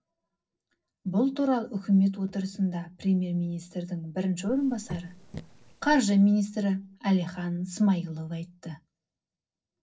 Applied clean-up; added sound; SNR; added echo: neural separator model SepFormer DNS4.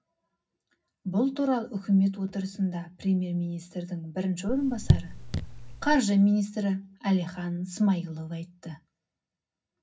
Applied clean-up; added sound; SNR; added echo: none; Raindrop / Drip; -1 dB; reverberation time 0.4 s.